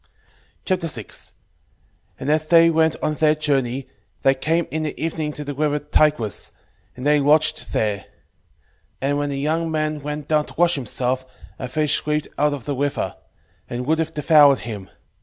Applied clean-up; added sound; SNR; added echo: none; none; none; none.